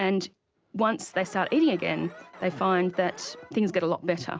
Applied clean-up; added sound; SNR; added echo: none; Alarm; 19 dB; none.